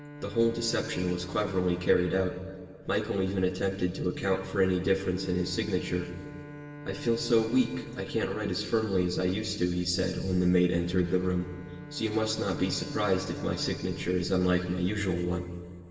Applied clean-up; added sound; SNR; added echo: none; Bowed string instrument; 17 dB; reverberation time 1.9 s.